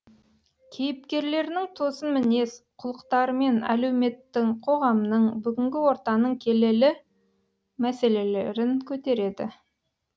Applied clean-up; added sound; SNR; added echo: none; none; none; none.